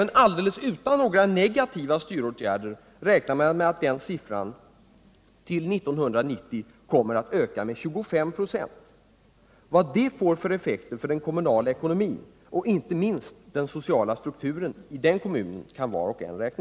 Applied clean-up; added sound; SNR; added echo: none; none; none; none.